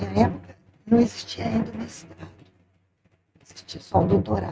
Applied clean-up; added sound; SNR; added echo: neural mask model RNNoise.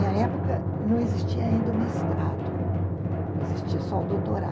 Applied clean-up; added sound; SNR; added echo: none; Drum; -4 dB; none.